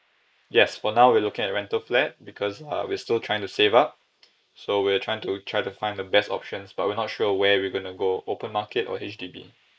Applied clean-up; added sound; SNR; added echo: neural mask model Resemble Enhance denoiser.